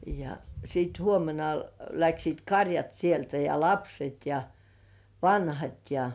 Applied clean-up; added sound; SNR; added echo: none; none; none; none.